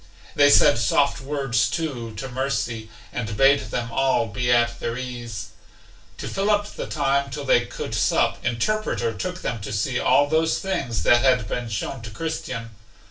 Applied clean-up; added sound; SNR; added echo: none; none; none; reverberation time 0.3 s.